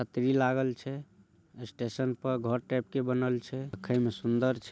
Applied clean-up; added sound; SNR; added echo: none; none; none; none.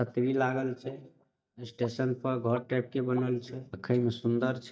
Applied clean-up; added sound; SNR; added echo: neural mask model DeepFilterNet 3.